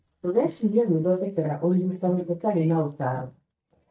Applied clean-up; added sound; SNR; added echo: neural mask model DeepFilterNet 3.